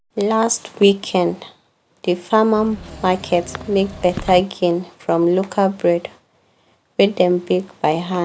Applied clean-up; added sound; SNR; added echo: none; Engine / Mechanisms; 15 dB; none.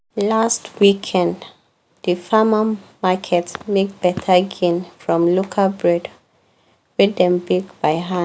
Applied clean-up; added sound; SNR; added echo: none; none; none; none.